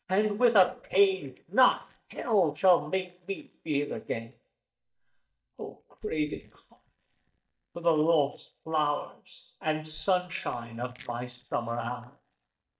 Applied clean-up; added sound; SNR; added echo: neural mask model DeepFilterNet 3.